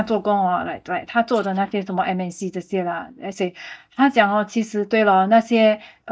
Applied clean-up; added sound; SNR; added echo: neural mask model DeepFilterNet 3.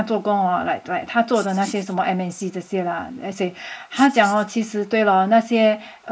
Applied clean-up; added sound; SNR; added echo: neural mask model Resemble Enhance denoiser.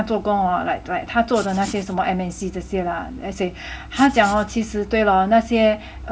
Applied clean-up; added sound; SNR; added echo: none; Writing; 18 dB; none.